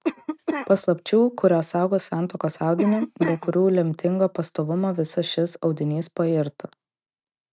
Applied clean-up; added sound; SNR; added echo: neural mask model RNNoise.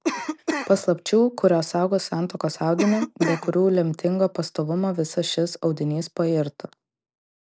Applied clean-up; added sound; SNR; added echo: neural mask model Resemble Enhance denoiser.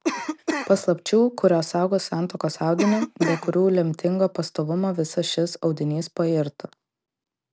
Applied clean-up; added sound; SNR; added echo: none; Cough; 6 dB; none.